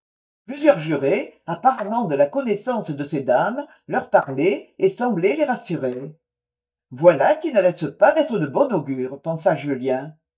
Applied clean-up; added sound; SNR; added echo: neural mask model DeepFilterNet 3.